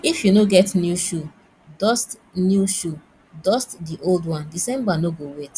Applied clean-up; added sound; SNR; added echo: none; none; none; none.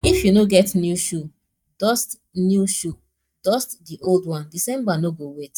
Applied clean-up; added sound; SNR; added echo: neural mask model DeepFilterNet 3.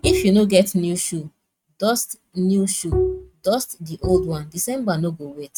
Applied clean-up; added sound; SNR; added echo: neural mask model RNNoise.